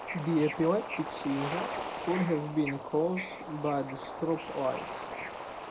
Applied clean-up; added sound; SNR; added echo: none; Bird / Ocean; 7 dB; none.